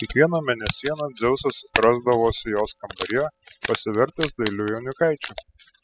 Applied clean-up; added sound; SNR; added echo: classical method spectral subtraction.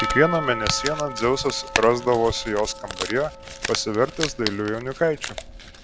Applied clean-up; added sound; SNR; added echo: none; Percussion + Crumpling, crinkling; 7 dB; none.